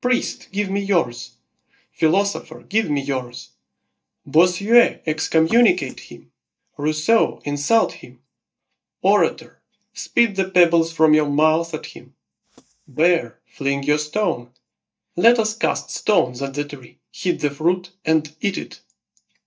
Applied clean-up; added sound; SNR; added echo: neural mask model DeepFilterNet 3.